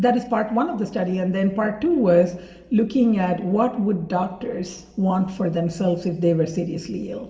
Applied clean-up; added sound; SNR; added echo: none; none; none; reverberation time 1.9 s.